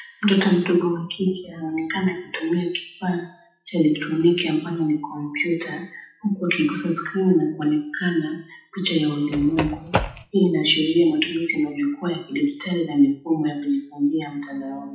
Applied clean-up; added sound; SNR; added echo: classical method WPE with log-MMSE.